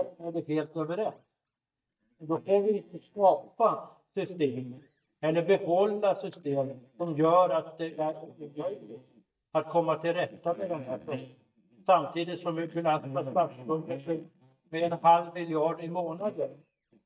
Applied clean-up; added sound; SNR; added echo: neural mask model DeepFilterNet 3.